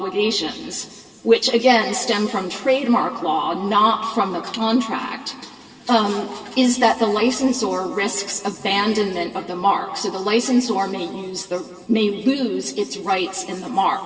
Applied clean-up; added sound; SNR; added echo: none; none; none; reverberation time 2.0 s.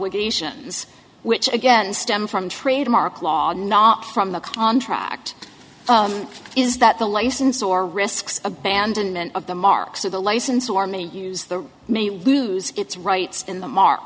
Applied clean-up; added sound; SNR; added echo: none; none; none; none.